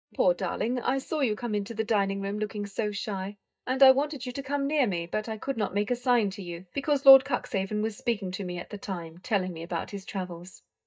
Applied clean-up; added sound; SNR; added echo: neural mask model DeepFilterNet 3.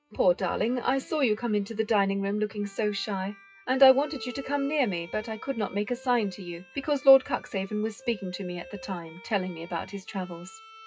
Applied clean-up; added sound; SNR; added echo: classical method WPE with log-MMSE.